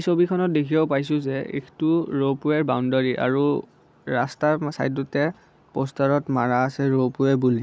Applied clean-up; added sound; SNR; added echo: none; none; none; none.